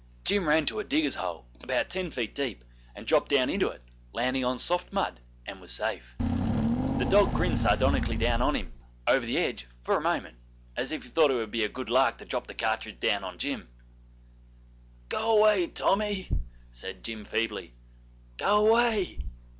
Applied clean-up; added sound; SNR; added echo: none; Engine / Car; -1 dB; none.